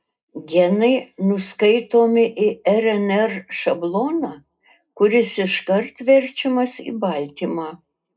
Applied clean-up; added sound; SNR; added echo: none; none; none; reverberation time 0.2 s.